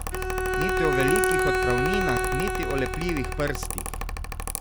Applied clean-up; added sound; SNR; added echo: none; Bowed string instrument + Mechanical fan; -5 dB; none.